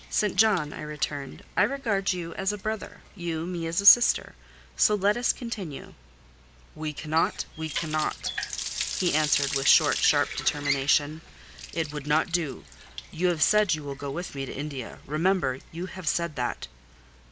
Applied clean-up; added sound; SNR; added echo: none; Water tap, faucet; 11 dB; none.